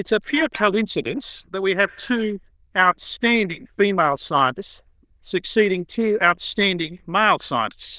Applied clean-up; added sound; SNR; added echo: neural diffusion model UNIVERSE++.